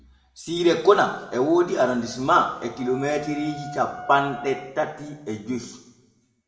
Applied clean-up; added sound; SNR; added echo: none; Wind instrument, woodwind instrument; 16 dB; reverberation time 0.9 s.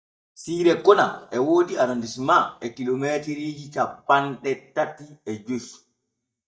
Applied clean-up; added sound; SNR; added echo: neural mask model DeepFilterNet 3.